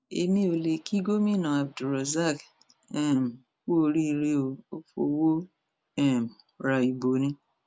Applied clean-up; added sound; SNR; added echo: none; none; none; none.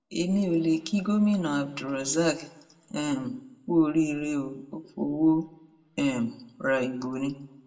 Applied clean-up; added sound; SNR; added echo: none; none; none; reverberation time 0.5 s.